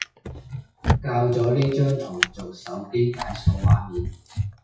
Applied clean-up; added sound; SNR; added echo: classical method WPE with log-MMSE.